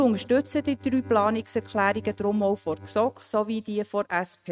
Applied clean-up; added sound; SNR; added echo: neural mask model RNNoise.